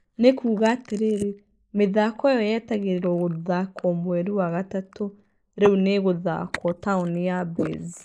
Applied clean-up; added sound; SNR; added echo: neural mask model Resemble Enhance denoiser.